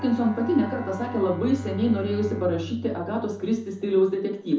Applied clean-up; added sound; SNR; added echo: none; Bowed string instrument; 12 dB; reverberation time 0.7 s.